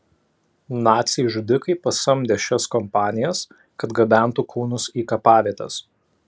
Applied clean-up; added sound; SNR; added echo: none; none; none; none.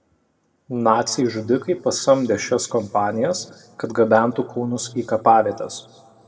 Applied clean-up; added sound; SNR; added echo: none; none; none; reverberation time 1.3 s.